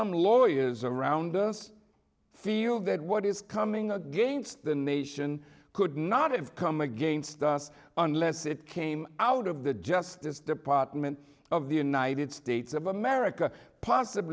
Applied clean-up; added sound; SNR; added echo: none; none; none; none.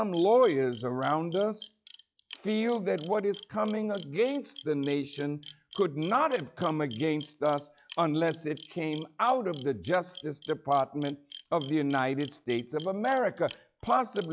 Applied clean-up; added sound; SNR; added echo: classical method log-MMSE.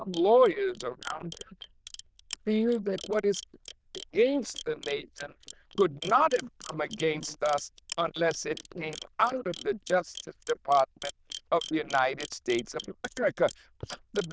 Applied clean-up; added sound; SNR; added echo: neural diffusion model UNIVERSE++.